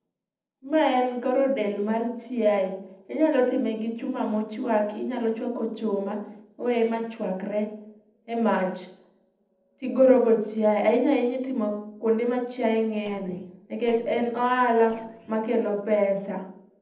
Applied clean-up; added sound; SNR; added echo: neural separator model SepFormer DNS4.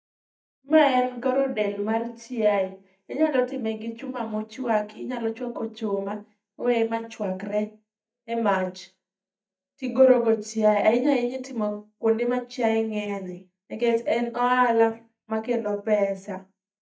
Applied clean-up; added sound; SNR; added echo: neural mask model DeepFilterNet 3.